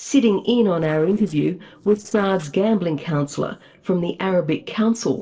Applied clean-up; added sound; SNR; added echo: neural separator model SepFormer DNS4.